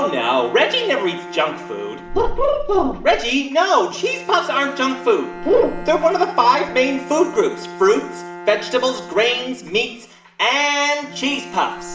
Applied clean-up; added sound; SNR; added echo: none; Bowed string instrument; 15 dB; reverberation time 0.6 s.